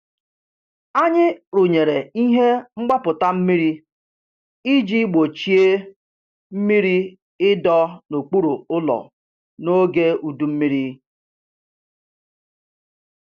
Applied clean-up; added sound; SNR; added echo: none; none; none; none.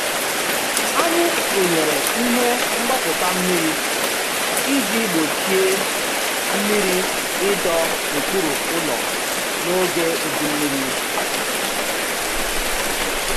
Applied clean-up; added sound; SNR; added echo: none; Rain; -4 dB; none.